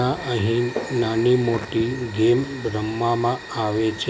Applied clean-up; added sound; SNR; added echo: none; Fire + Fireworks; 15 dB; none.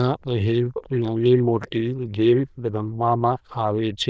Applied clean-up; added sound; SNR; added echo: neural diffusion model UNIVERSE++.